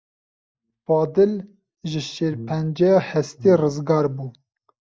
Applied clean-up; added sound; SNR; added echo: neural mask model DeepFilterNet 3.